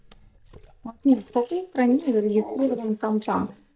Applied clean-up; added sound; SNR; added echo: neural mask model DeepFilterNet 3.